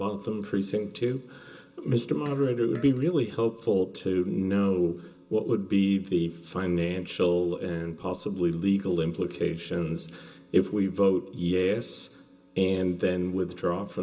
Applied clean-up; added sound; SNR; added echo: none; Fart; 19 dB; reverberation time 0.2 s.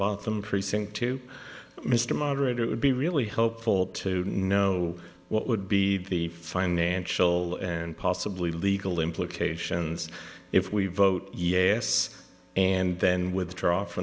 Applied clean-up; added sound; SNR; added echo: none; none; none; none.